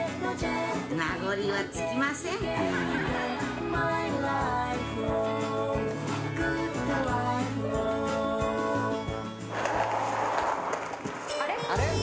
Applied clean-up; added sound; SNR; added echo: none; Writing; 16 dB; reverberation time 1.8 s.